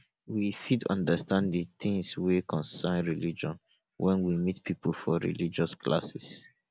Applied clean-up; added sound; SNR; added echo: none; none; none; none.